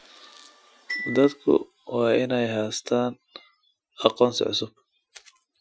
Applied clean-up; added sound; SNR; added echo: classical method Wiener filter.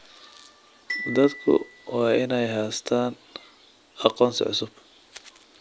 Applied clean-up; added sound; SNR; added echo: none; Glockenspiel; 14 dB; none.